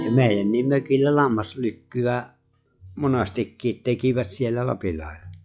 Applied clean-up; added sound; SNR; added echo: classical method log-MMSE.